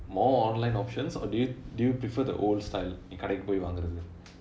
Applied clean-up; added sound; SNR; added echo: none; none; none; none.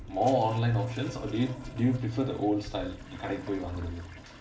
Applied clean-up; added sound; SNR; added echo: none; Toilet flush; 18 dB; reverberation time 0.2 s.